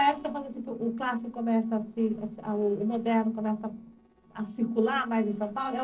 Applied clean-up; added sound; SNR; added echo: neural separator model SepFormer DNS4.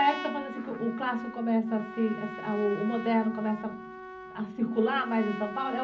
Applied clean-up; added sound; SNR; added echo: none; Trumpet; 11 dB; reverberation time 0.4 s.